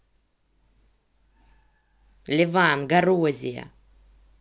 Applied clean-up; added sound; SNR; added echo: none; none; none; none.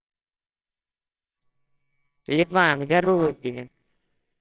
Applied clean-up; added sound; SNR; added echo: neural separator model SepFormer WHAMR!.